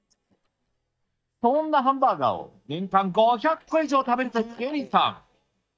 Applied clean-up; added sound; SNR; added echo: neural mask model DeepFilterNet 3.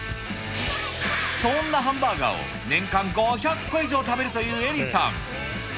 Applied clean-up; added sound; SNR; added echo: none; none; none; none.